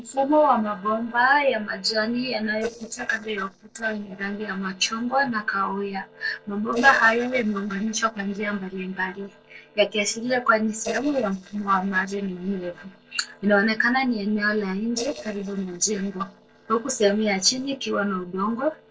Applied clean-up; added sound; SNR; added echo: neural separator model SepFormer DNS4.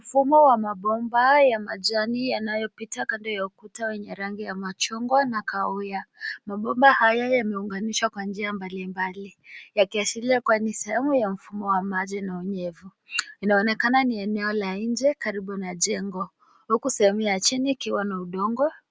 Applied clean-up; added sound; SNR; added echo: none; none; none; none.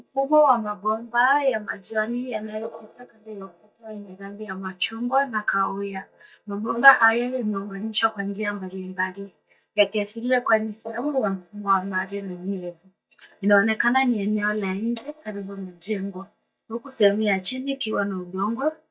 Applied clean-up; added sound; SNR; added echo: neural mask model DeepFilterNet 3.